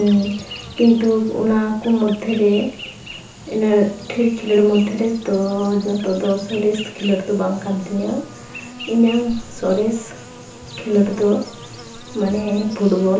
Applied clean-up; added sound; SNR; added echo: none; Insect; 17 dB; reverberation time 0.8 s.